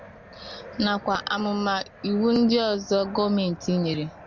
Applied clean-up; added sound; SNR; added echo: none; Fixed-wing aircraft, airplane; 18 dB; none.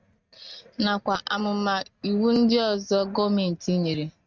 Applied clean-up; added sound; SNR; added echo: neural mask model RNNoise.